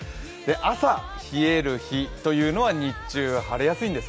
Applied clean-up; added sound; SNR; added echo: none; none; none; none.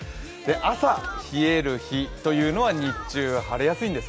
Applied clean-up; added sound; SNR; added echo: none; Engine; 14 dB; none.